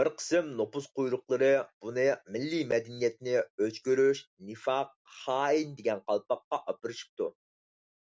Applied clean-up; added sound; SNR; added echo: none; none; none; none.